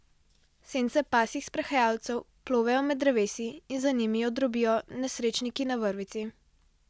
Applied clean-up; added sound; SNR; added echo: none; none; none; none.